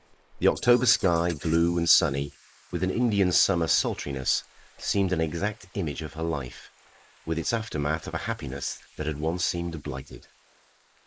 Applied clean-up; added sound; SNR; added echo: neural mask model Resemble Enhance denoiser.